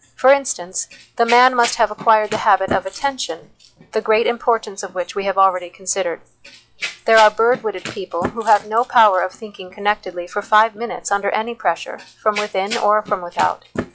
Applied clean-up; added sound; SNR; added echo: classical method log-MMSE.